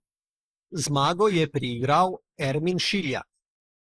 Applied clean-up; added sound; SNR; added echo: neural mask model Resemble Enhance denoiser.